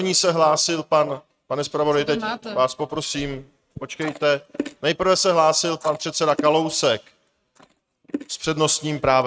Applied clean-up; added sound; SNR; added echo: neural mask model RNNoise.